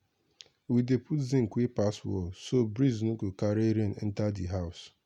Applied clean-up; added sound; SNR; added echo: none; none; none; none.